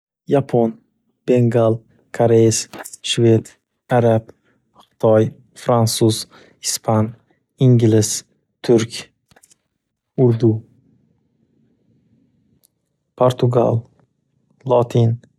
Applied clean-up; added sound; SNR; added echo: neural mask model DeepFilterNet 3.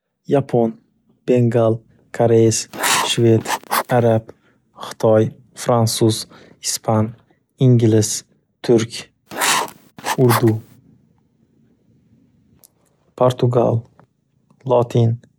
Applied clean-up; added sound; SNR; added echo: none; Writing; 4 dB; none.